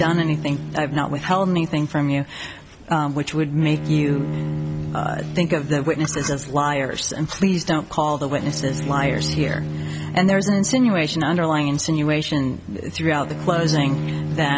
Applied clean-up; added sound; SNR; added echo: none; Bowed string instrument; 8 dB; none.